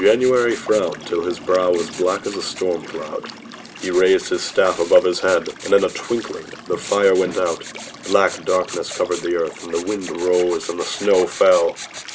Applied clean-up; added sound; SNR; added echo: none; Writing + Liquid; 15 dB; none.